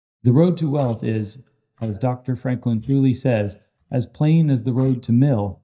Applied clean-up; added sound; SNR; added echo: neural mask model DeepFilterNet 3.